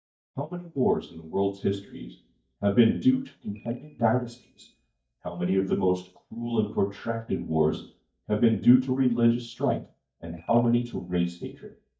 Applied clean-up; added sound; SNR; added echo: neural mask model DeepFilterNet 3.